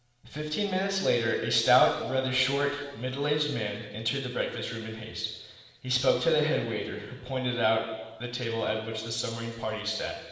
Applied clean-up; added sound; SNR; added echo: none; none; none; reverberation time 1.2 s.